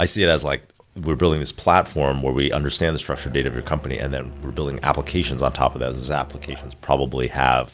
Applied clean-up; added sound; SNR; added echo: none; Musical instrument; 15 dB; none.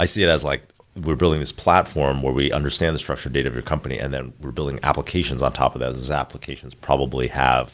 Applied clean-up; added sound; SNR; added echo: none; none; none; none.